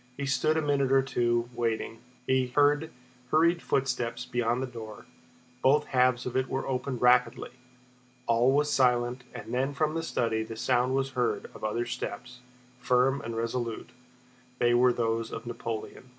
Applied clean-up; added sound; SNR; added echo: none; none; none; none.